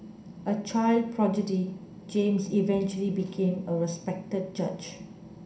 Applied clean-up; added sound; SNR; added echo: none; none; none; reverberation time 0.5 s.